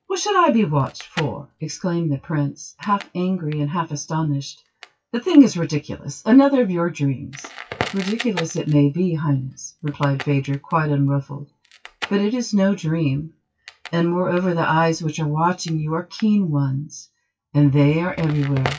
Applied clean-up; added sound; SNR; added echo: classical method WPE with log-MMSE.